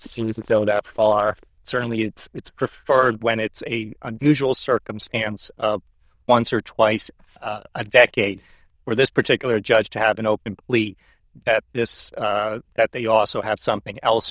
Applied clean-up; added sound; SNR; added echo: neural diffusion model UNIVERSE++.